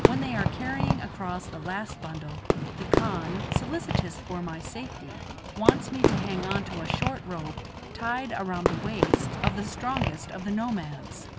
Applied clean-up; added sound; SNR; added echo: none; Fireworks; -4 dB; none.